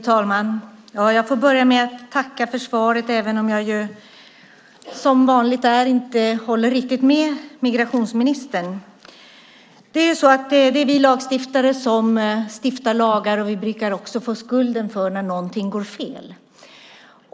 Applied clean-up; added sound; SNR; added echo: none; none; none; none.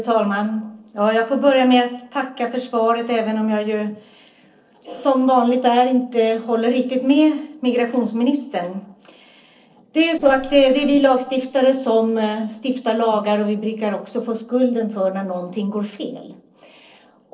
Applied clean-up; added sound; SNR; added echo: neural separator model SepFormer DNS4.